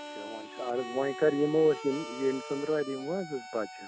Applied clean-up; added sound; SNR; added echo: none; Harmonica; 12 dB; none.